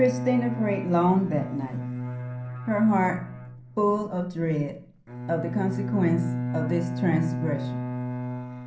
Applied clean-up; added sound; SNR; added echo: none; Bowed string instrument; 5 dB; reverberation time 0.6 s.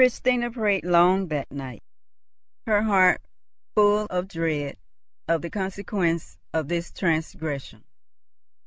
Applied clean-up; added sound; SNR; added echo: none; none; none; none.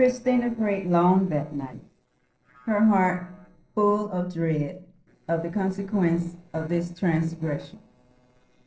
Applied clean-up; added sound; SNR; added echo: neural separator model SepFormer DNS4.